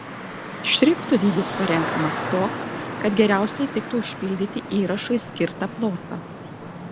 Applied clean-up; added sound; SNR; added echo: none; Traffic noise, roadway noise; 8 dB; none.